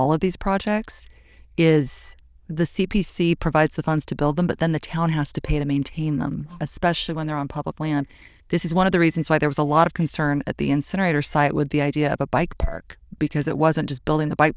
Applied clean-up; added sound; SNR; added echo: neural diffusion model UNIVERSE++.